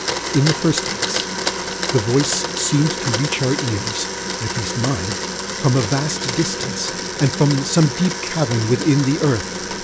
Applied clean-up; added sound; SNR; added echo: none; Domestic sounds, home sounds; 4 dB; none.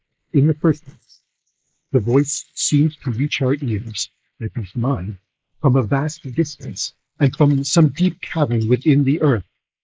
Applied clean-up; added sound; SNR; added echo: neural mask model Resemble Enhance denoiser.